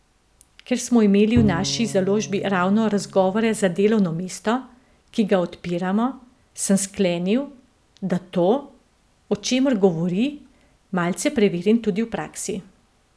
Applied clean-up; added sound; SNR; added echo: none; Bowed string instrument; 10 dB; none.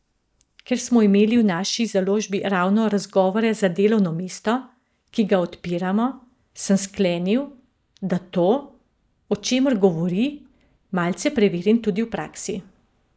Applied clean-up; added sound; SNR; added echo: neural mask model DeepFilterNet 3.